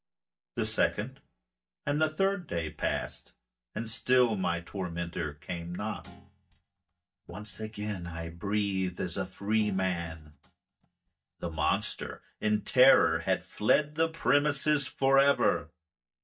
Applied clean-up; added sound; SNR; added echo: neural mask model DeepFilterNet 3.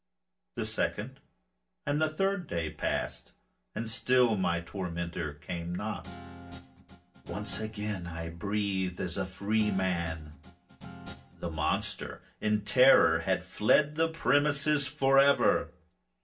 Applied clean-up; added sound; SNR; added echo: none; Guitar; 16 dB; reverberation time 0.2 s.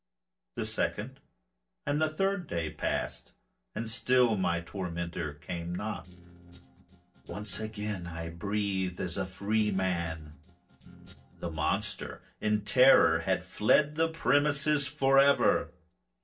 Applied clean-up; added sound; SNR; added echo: neural separator model SepFormer DNS4.